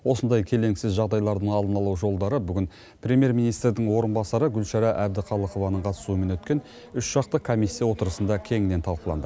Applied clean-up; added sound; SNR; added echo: none; none; none; none.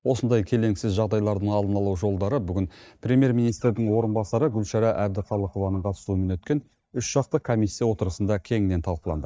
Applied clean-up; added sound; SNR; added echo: neural mask model DeepFilterNet 3.